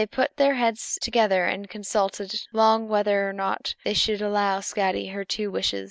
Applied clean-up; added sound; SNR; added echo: none; none; none; none.